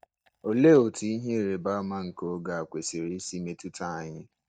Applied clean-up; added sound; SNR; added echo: neural mask model DeepFilterNet 3.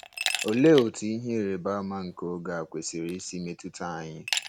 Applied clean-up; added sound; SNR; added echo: none; Glass; 10 dB; none.